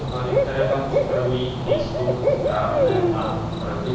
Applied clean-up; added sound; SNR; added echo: none; Cricket / Bird; -3 dB; reverberation time 1.3 s.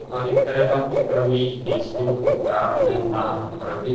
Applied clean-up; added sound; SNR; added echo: neural separator model SepFormer DNS4.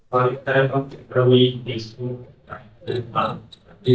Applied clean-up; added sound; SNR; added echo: neural mask model DeepFilterNet 3.